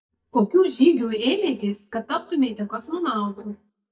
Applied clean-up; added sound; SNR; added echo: neural mask model DeepFilterNet 3.